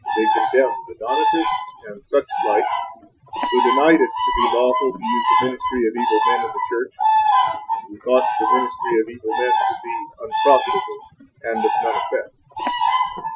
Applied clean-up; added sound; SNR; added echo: classical method Wiener filter.